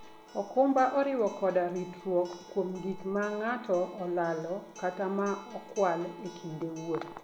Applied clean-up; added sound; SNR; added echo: none; Acoustic guitar; 20 dB; none.